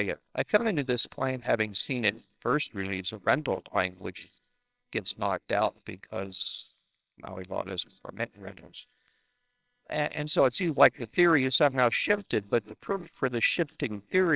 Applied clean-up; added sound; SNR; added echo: neural separator model SepFormer WHAMR!.